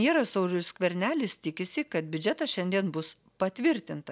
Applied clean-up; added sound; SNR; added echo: none; none; none; none.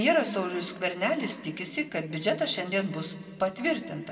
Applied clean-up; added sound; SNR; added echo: none; none; none; reverberation time 1.5 s.